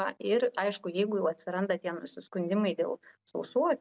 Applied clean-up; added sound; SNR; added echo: none; none; none; none.